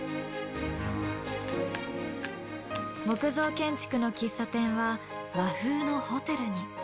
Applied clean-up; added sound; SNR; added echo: none; Chewing, mastication; 17 dB; none.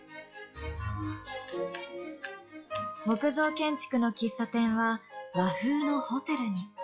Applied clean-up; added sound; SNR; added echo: classical method log-MMSE.